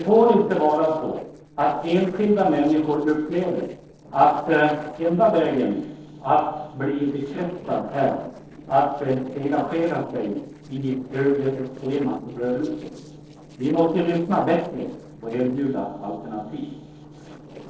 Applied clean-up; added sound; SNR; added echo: neural separator model SepFormer DNS4.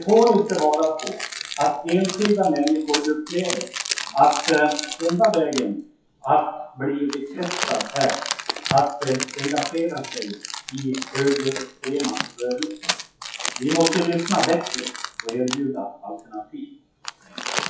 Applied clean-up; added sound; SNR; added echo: classical method WPE with log-MMSE.